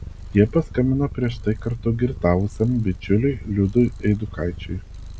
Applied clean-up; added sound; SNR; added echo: none; Purr; 13 dB; none.